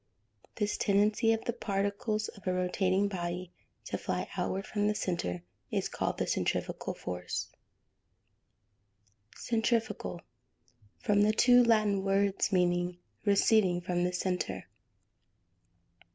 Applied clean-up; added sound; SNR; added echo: none; none; none; none.